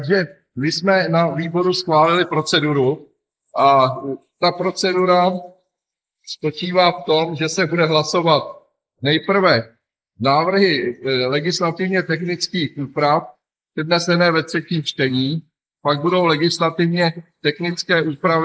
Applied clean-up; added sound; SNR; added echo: neural mask model Resemble Enhance denoiser.